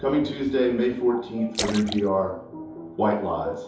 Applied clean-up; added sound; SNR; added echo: none; Splash, splatter; 12 dB; reverberation time 2.8 s.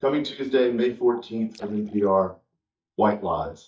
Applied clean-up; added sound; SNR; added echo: neural mask model DeepFilterNet 3.